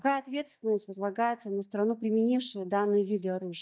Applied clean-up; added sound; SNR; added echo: neural mask model DeepFilterNet 3.